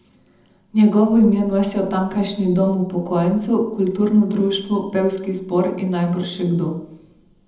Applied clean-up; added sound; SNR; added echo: none; none; none; reverberation time 0.8 s.